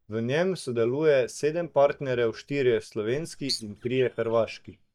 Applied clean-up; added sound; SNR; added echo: neural mask model DeepFilterNet 3.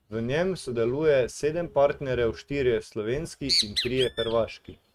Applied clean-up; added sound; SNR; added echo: neural mask model RNNoise.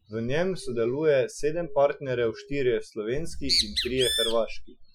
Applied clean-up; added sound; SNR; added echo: classical method Wiener filter.